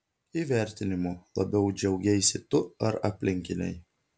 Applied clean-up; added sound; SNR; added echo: none; none; none; none.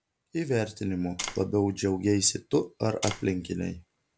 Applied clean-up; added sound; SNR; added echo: none; Tap; 8 dB; none.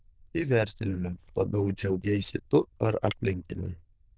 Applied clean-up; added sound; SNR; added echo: neural diffusion model UNIVERSE++.